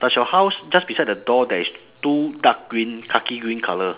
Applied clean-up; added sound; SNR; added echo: none; none; none; none.